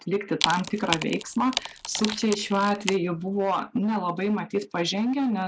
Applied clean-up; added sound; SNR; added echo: none; Wood; 8 dB; none.